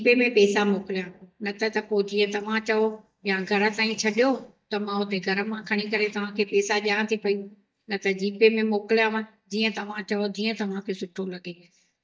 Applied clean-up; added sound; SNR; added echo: neural mask model DeepFilterNet 3.